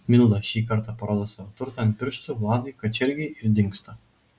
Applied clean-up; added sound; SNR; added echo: none; none; none; none.